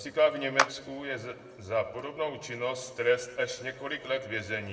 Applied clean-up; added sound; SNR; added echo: none; Clapping; 3 dB; reverberation time 1.1 s.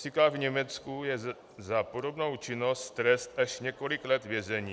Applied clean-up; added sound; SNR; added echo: none; none; none; none.